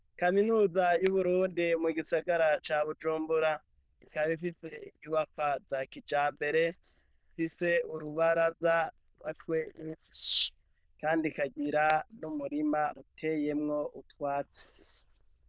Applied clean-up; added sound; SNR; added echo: neural diffusion model UNIVERSE++.